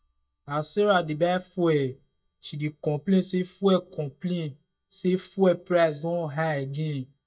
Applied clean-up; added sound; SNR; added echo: neural mask model DeepFilterNet 3.